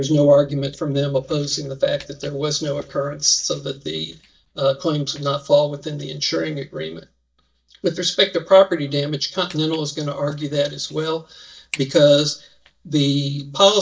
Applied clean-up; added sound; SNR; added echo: neural mask model DeepFilterNet 3.